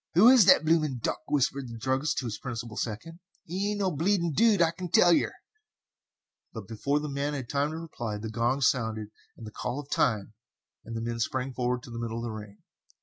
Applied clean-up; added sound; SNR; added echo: none; none; none; none.